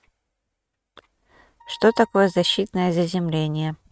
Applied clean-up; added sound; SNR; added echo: neural mask model RNNoise.